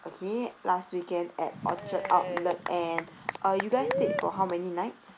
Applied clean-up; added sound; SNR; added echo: none; Applause / Cheering / Clapping; 4 dB; none.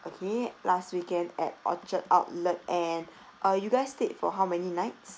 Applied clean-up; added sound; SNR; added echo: none; none; none; none.